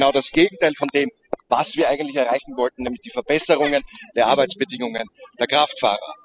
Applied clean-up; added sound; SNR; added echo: classical method spectral subtraction.